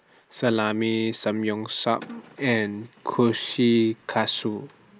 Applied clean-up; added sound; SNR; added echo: none; none; none; none.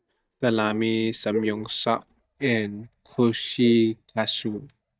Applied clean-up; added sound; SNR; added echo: neural mask model DeepFilterNet 3.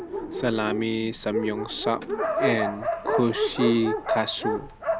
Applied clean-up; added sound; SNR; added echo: none; Dog; 1 dB; none.